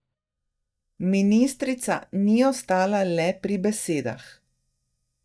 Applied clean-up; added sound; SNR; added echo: neural mask model DeepFilterNet 3.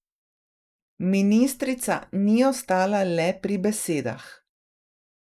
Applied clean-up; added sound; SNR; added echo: neural mask model Resemble Enhance denoiser.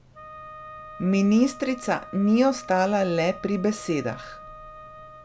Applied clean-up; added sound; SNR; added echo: none; Wind instrument, woodwind instrument; 17 dB; none.